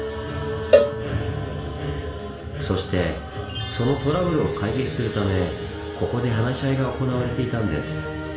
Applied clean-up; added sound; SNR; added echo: none; Cowbell; 0 dB; reverberation time 1.2 s.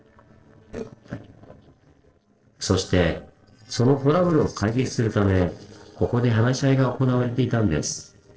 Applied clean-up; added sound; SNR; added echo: neural separator model SepFormer DNS4.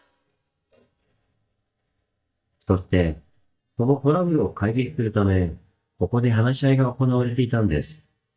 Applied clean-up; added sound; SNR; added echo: neural mask model DeepFilterNet 3.